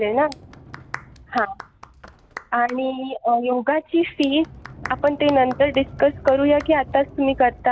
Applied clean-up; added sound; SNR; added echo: none; Sliding door + Clapping; 18 dB; none.